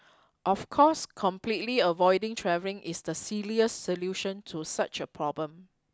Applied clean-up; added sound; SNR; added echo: none; none; none; none.